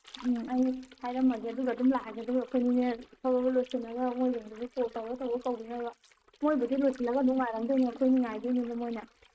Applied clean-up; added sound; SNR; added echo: neural mask model RNNoise.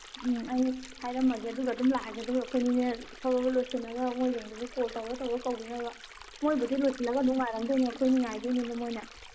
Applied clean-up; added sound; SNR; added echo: none; Stream; 17 dB; none.